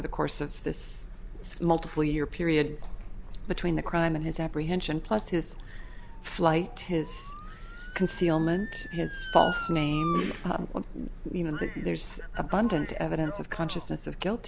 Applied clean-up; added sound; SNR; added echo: none; Motor vehicle (road) / Siren; 14 dB; none.